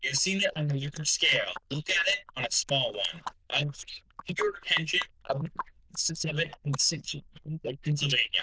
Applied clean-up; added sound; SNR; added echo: neural diffusion model UNIVERSE++.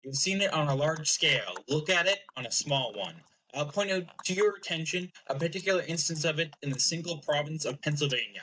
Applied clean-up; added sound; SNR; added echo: neural mask model DeepFilterNet 3.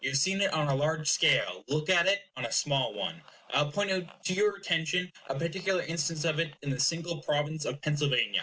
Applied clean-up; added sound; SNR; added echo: none; none; none; none.